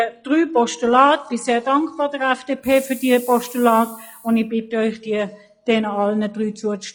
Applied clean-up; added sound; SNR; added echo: classical method log-MMSE.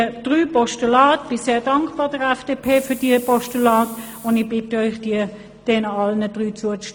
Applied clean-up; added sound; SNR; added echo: none; Hiss; 19 dB; none.